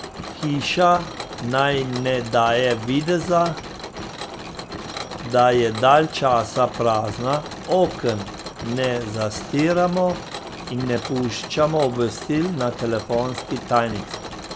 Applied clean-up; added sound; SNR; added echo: none; Mechanisms; 11 dB; none.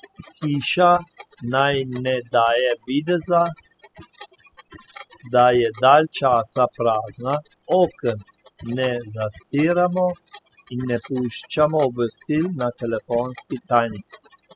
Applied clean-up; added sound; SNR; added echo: classical method spectral subtraction.